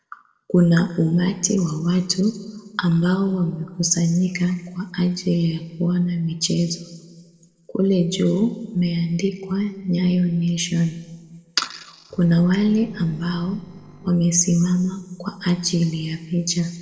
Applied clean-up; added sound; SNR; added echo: neural separator model SepFormer DNS4.